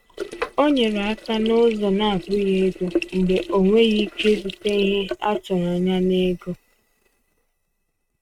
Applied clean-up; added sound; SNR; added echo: neural mask model RNNoise.